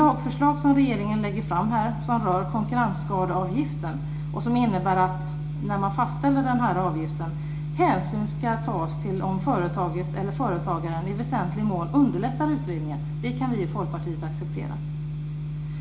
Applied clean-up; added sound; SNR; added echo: none; none; none; reverberation time 0.4 s.